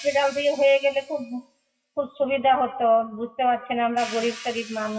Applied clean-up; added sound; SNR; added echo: classical method WPE with log-MMSE.